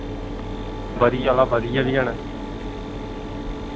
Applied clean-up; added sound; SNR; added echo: none; Mechanisms; 5 dB; none.